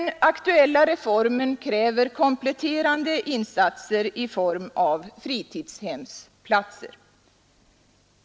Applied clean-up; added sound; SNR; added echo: none; none; none; none.